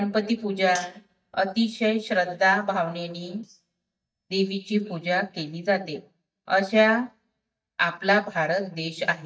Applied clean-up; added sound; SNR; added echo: neural mask model DeepFilterNet 3.